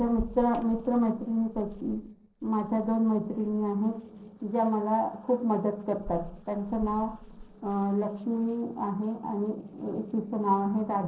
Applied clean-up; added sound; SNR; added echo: neural separator model SepFormer DNS4.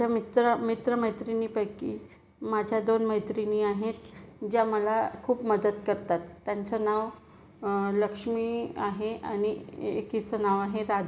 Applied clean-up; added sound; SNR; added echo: none; none; none; none.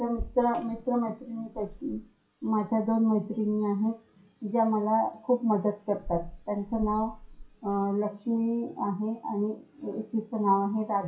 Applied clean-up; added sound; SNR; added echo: classical method WPE with log-MMSE.